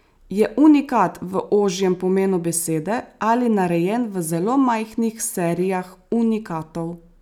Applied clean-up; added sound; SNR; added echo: none; none; none; none.